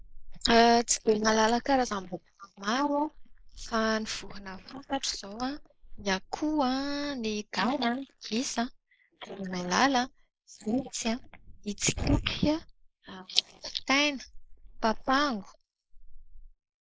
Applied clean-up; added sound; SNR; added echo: neural mask model Resemble Enhance denoiser.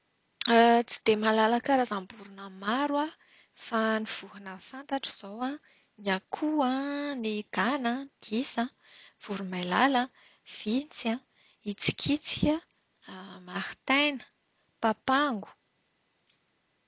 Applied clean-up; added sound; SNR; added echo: none; none; none; none.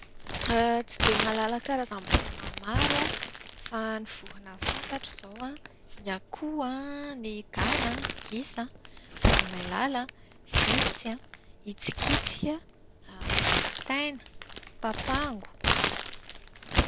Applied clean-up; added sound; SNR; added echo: none; Crumpling, crinkling; -3 dB; none.